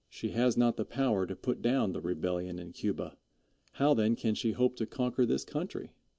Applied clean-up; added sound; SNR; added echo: none; none; none; none.